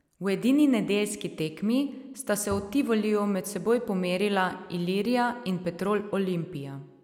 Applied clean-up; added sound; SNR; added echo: none; Bowed string instrument; 18 dB; none.